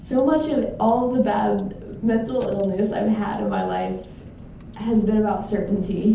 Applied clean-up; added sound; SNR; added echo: none; Car; 16 dB; reverberation time 0.6 s.